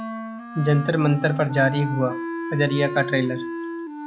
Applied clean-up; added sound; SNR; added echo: none; Wind instrument, woodwind instrument; 8 dB; none.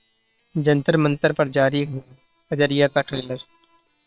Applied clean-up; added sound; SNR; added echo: neural separator model SepFormer WHAM!.